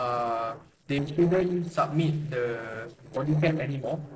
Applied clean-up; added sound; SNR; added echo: neural separator model SepFormer DNS4.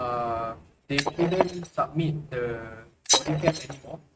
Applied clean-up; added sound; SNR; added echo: neural mask model RNNoise.